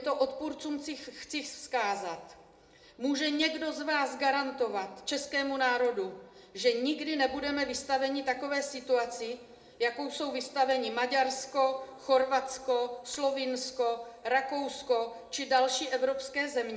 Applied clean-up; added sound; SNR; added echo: none; none; none; reverberation time 0.7 s.